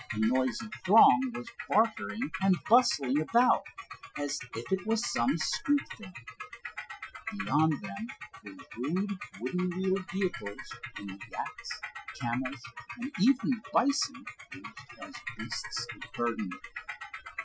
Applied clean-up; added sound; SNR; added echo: classical method Wiener filter.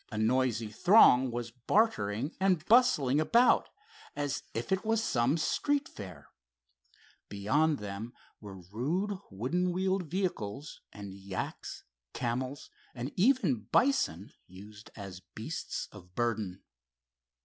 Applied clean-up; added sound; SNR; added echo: none; none; none; none.